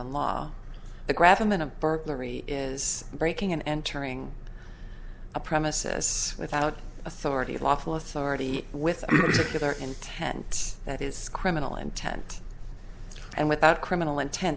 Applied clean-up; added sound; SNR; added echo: none; none; none; none.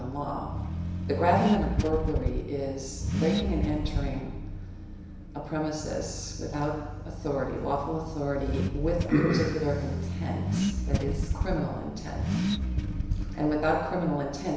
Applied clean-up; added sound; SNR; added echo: none; Accelerating, revving, vroom / Car; 1 dB; reverberation time 1.0 s.